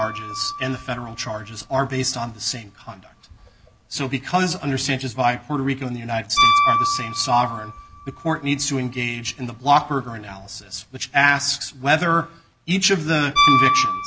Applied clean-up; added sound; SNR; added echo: none; Piano; 3 dB; none.